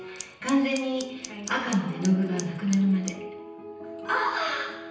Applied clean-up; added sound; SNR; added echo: none; Scissors; 15 dB; reverberation time 0.9 s.